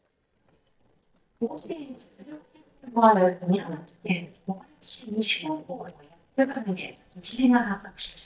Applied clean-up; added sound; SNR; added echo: neural mask model DeepFilterNet 3.